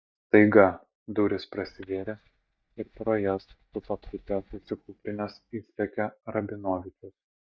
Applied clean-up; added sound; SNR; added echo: neural mask model DeepFilterNet 3.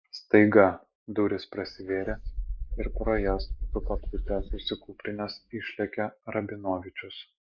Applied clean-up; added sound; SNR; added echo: neural mask model Resemble Enhance denoiser.